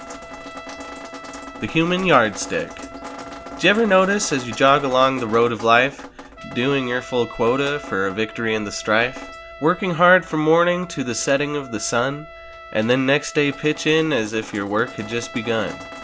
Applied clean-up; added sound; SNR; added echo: none; Trumpet + Drip; 15 dB; none.